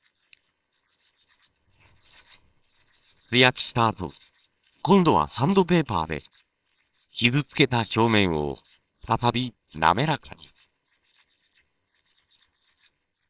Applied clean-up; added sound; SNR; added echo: neural separator model SepFormer WHAMR!.